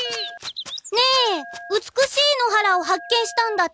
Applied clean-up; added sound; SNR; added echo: none; Telephone; 18 dB; none.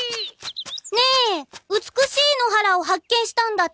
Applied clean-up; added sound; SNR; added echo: none; none; none; none.